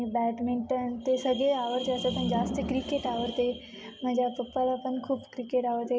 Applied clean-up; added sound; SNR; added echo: none; none; none; none.